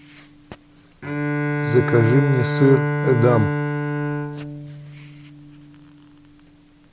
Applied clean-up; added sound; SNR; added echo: none; Bowed string instrument; 3 dB; none.